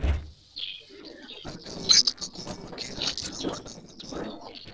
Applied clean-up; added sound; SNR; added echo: neural separator model SepFormer DNS4.